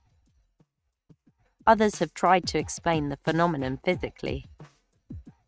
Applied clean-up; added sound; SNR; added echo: neural mask model RNNoise.